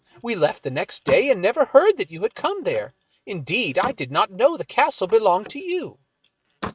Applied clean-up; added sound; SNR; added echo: neural mask model RNNoise.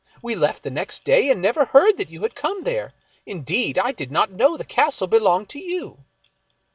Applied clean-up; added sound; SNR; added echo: none; none; none; none.